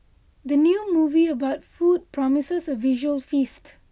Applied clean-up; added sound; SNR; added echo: none; none; none; none.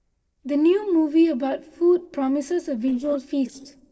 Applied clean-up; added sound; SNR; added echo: neural separator model SepFormer DNS4.